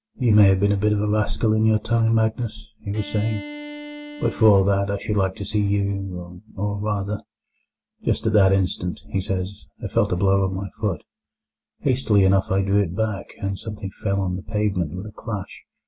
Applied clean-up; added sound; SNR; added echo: none; Bowed string instrument; 15 dB; none.